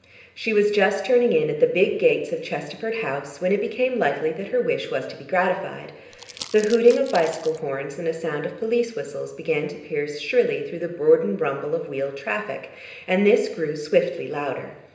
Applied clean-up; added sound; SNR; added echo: none; Crumpling, crinkling; 17 dB; reverberation time 0.9 s.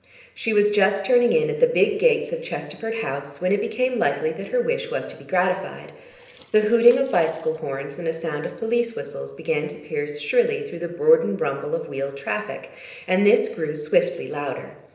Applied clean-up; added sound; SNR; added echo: neural separator model SepFormer DNS4.